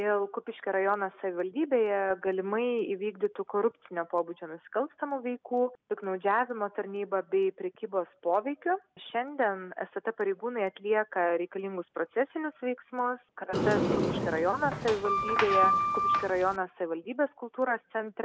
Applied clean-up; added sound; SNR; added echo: none; Sliding door; -2 dB; none.